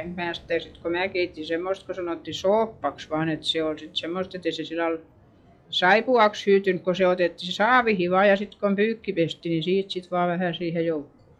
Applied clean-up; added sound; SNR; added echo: classical method log-MMSE.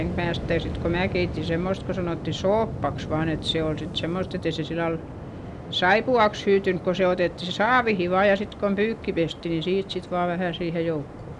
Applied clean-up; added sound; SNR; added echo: none; Waves, surf; 9 dB; none.